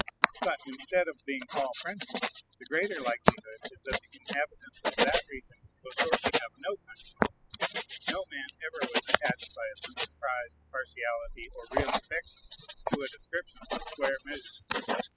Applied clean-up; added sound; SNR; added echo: classical method spectral subtraction.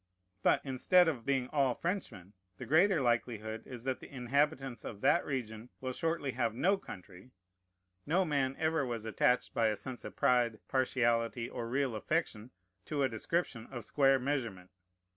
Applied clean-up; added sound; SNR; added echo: none; none; none; none.